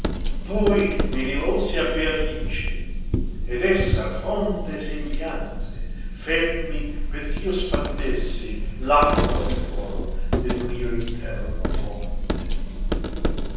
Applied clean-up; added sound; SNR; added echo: none; Coin (dropping); -2 dB; reverberation time 1.3 s.